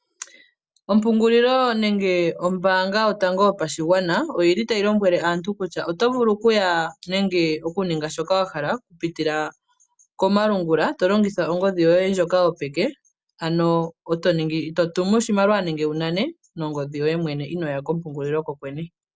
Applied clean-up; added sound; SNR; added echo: none; none; none; none.